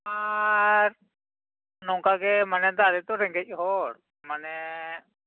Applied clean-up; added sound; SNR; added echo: none; none; none; none.